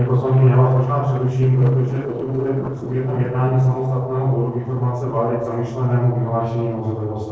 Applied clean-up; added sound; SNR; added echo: neural separator model SepFormer DNS4.